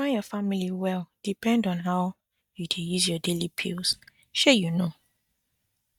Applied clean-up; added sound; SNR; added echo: neural mask model DeepFilterNet 3.